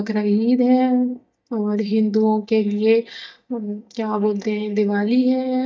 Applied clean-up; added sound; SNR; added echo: neural mask model DeepFilterNet 3.